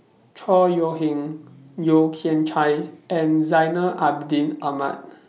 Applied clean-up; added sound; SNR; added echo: none; none; none; none.